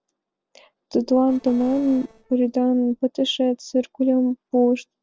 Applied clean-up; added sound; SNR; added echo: neural separator model SepFormer DNS4.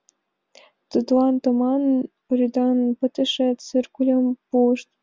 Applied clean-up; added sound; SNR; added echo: none; none; none; none.